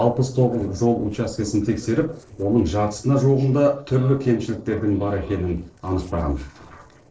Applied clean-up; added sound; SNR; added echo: neural separator model SepFormer DNS4.